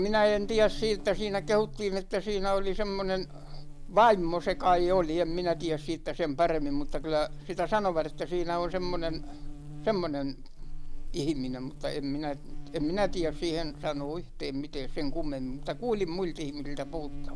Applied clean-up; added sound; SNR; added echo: none; Buzz; 6 dB; none.